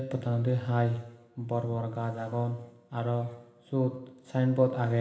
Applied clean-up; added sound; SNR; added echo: none; none; none; reverberation time 1.1 s.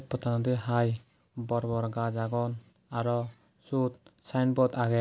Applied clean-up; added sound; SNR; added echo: none; none; none; none.